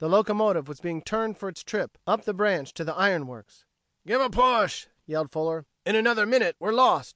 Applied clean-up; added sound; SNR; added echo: none; none; none; none.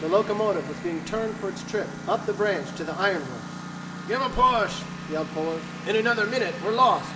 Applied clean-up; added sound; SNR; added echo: none; Engine; 10 dB; reverberation time 0.8 s.